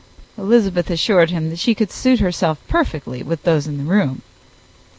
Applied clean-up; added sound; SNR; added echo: none; none; none; none.